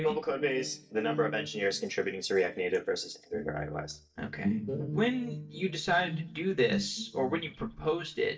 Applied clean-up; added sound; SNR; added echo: neural mask model DeepFilterNet 3.